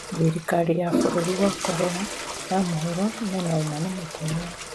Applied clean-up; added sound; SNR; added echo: none; Toilet flush; 6 dB; none.